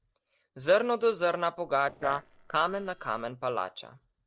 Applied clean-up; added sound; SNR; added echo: neural separator model SepFormer DNS4.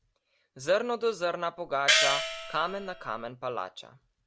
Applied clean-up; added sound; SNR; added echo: none; Gong; -4 dB; none.